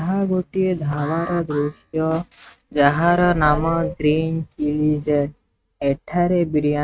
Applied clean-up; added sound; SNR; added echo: neural mask model RNNoise.